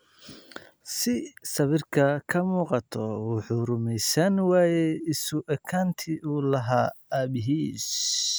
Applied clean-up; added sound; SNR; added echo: none; none; none; none.